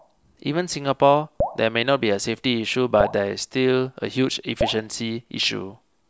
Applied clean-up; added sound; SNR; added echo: none; Drip; 11 dB; none.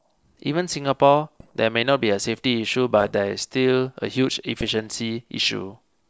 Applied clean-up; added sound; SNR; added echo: neural separator model SepFormer DNS4.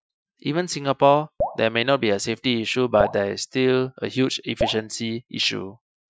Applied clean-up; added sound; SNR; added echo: classical method Wiener filter.